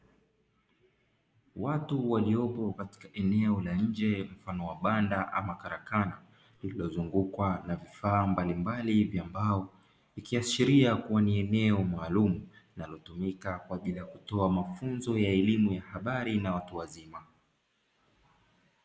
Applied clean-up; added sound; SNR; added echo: neural mask model Resemble Enhance denoiser.